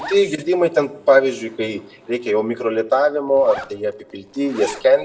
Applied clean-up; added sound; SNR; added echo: none; Zipper (clothing); 19 dB; reverberation time 1.3 s.